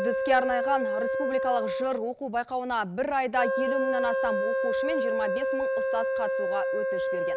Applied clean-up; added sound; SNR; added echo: none; Wind instrument, woodwind instrument; -2 dB; none.